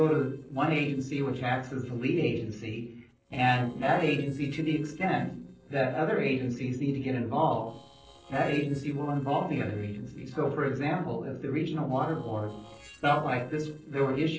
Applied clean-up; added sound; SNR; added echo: neural separator model SepFormer DNS4.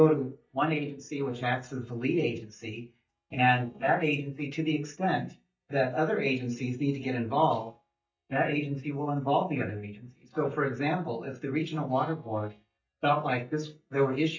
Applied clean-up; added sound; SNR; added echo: neural mask model DeepFilterNet 3.